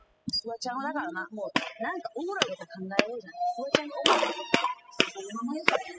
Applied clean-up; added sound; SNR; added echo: classical method spectral subtraction.